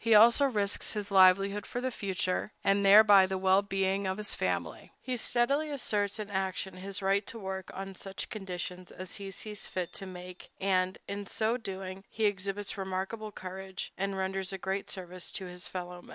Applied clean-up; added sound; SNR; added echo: none; none; none; none.